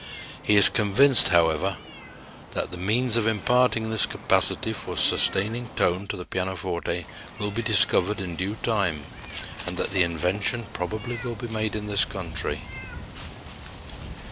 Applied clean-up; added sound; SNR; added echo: none; Meow; 15 dB; none.